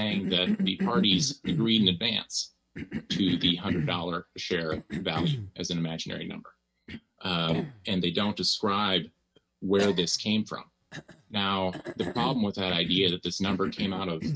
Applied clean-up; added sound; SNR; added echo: neural mask model RNNoise.